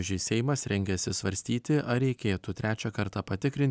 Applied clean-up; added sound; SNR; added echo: none; none; none; none.